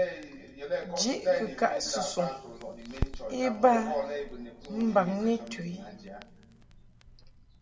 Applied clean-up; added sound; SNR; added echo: none; Crackle; 14 dB; reverberation time 1.4 s.